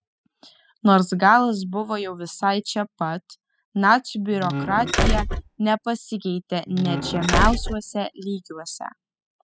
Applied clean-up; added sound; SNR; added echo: classical method spectral subtraction.